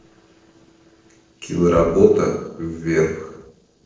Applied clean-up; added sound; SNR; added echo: neural separator model SepFormer DNS4.